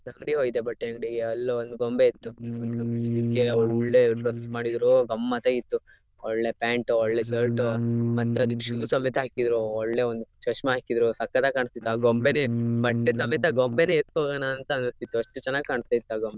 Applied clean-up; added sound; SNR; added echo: neural diffusion model UNIVERSE++.